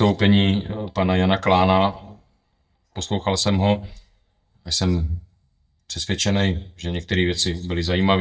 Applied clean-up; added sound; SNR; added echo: neural mask model DeepFilterNet 3.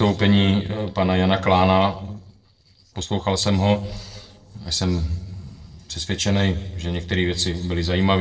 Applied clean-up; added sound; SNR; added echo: neural separator model SepFormer DNS4.